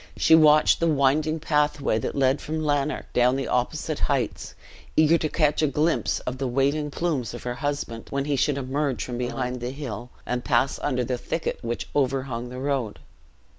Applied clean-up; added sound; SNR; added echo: none; Brass instrument; 17 dB; none.